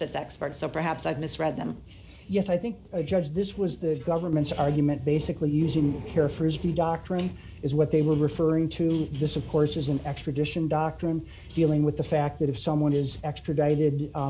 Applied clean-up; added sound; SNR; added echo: none; none; none; none.